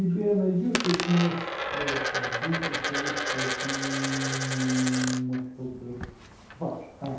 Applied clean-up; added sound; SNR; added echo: none; Coin (dropping); 3 dB; reverberation time 0.8 s.